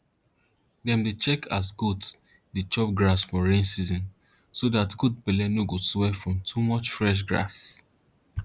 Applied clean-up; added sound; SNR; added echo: none; none; none; none.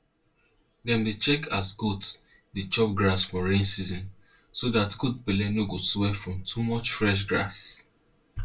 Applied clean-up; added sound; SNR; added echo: none; none; none; reverberation time 0.2 s.